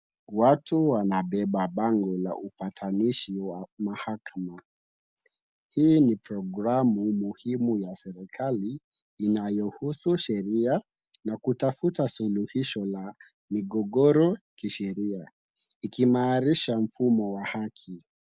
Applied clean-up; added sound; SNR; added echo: none; none; none; none.